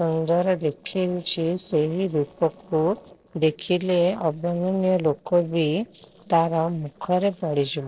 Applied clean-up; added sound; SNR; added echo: neural separator model SepFormer DNS4.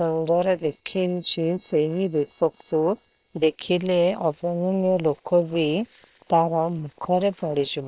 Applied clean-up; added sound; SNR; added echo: neural separator model SepFormer WHAM!.